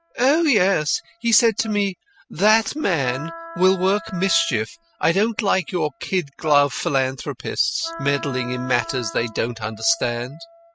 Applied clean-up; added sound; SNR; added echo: classical method spectral subtraction.